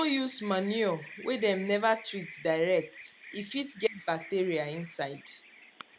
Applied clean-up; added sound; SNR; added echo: none; Bird vocalization, bird call, bird song; 18 dB; none.